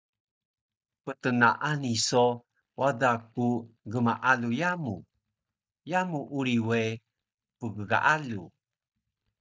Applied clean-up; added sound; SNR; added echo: neural mask model DeepFilterNet 3.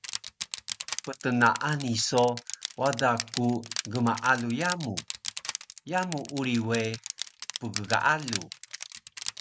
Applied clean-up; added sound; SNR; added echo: none; Crushing; 9 dB; none.